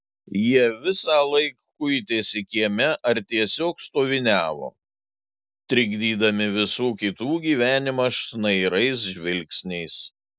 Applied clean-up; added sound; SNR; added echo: none; none; none; none.